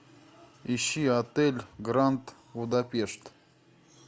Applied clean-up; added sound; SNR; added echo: none; none; none; none.